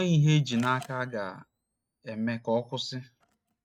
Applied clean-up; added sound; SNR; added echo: neural mask model RNNoise.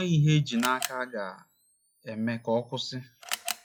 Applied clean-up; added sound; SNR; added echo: classical method log-MMSE.